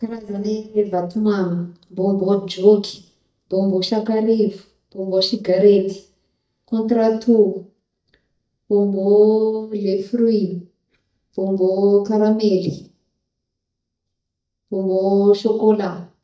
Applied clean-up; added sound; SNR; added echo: neural mask model DeepFilterNet 3.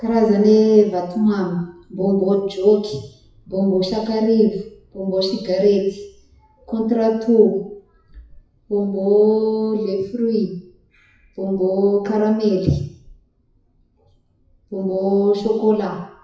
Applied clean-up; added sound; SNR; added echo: classical method WPE with log-MMSE.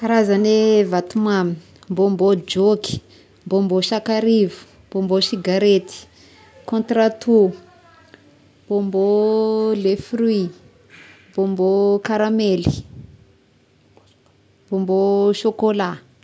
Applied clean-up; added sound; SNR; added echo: none; none; none; none.